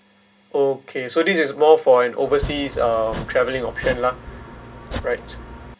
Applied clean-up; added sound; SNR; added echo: none; Domestic sounds, home sounds; 12 dB; reverberation time 0.2 s.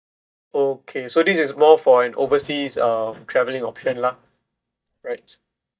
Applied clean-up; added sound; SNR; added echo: neural mask model DeepFilterNet 3.